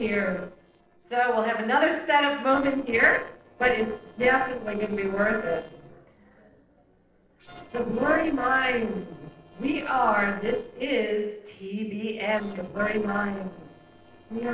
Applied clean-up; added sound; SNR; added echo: neural separator model SepFormer DNS4.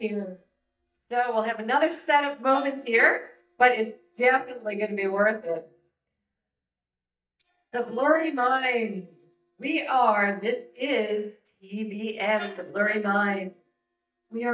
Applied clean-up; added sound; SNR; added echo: neural mask model DeepFilterNet 3.